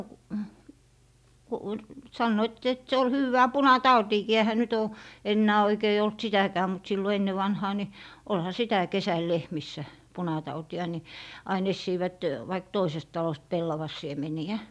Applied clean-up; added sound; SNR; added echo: none; none; none; none.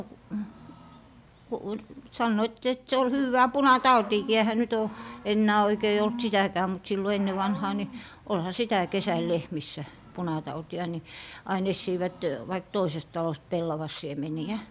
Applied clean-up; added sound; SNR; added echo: none; Cricket / Growling; 17 dB; none.